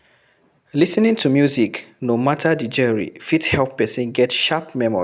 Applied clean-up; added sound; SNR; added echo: none; none; none; none.